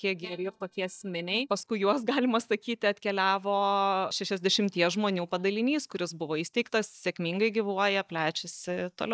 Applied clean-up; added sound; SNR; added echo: neural mask model DeepFilterNet 3.